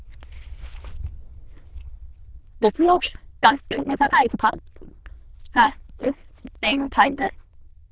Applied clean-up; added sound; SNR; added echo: neural diffusion model UNIVERSE++.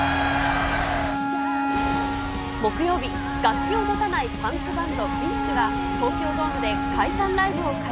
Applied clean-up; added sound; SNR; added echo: none; Wind instrument, woodwind instrument; 2 dB; none.